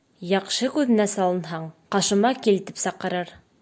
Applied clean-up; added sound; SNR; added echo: none; none; none; none.